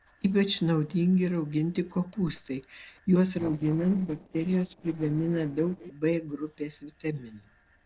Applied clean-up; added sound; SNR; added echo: neural separator model SepFormer DNS4.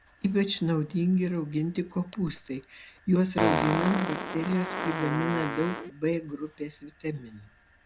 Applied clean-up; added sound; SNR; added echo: none; Fart; 6 dB; none.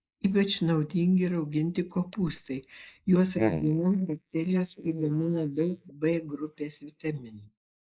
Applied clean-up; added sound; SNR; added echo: neural mask model Resemble Enhance denoiser.